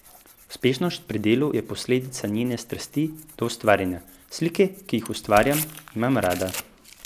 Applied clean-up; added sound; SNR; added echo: none; Tearing; 15 dB; none.